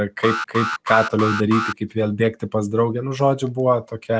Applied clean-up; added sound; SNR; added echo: none; Alarm; 5 dB; none.